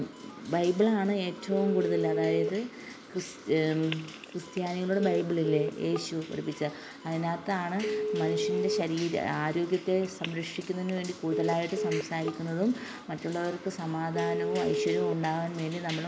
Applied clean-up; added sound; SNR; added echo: none; Telephone; 5 dB; none.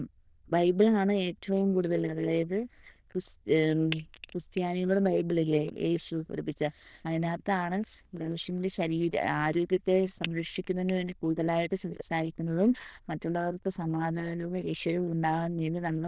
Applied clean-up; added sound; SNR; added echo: neural diffusion model UNIVERSE++.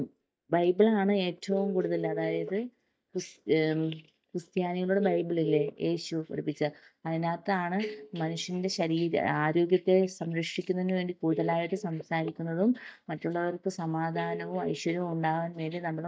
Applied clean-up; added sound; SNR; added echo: neural mask model DeepFilterNet 3.